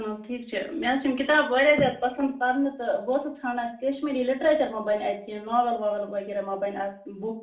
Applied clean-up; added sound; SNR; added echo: none; none; none; reverberation time 0.4 s.